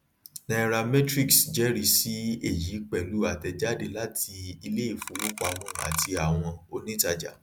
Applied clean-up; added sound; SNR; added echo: none; Clock; 7 dB; none.